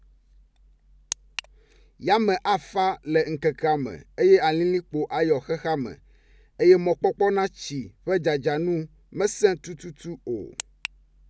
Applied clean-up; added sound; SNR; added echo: none; none; none; none.